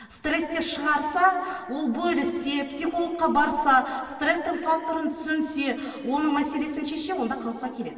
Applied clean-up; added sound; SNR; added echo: none; none; none; reverberation time 2.4 s.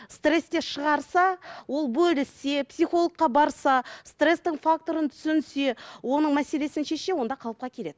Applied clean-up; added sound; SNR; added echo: none; none; none; none.